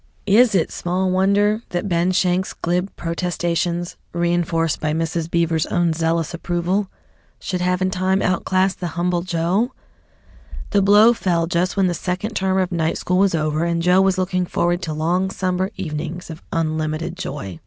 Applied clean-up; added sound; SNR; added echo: none; none; none; none.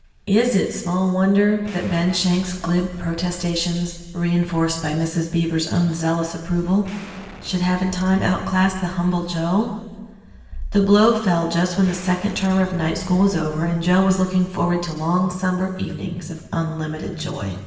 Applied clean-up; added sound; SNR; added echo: none; Explosion; 19 dB; reverberation time 1.4 s.